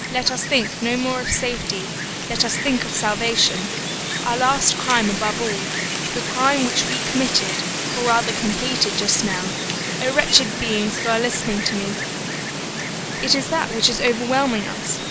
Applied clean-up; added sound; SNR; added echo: none; Wind; 3 dB; none.